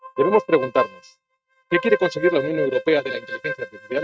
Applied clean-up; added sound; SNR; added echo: neural mask model RNNoise.